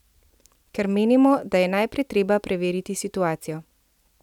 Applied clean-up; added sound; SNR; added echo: none; none; none; none.